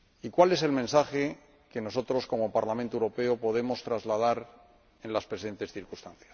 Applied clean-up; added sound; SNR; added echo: none; none; none; none.